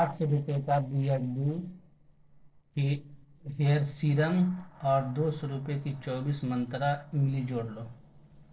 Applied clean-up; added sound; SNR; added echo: neural separator model SepFormer DNS4.